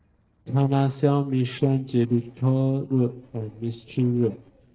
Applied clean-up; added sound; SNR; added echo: neural separator model SepFormer DNS4.